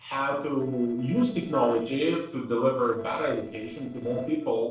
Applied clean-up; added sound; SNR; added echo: neural separator model SepFormer DNS4.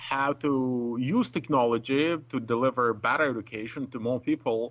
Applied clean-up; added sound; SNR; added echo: none; none; none; none.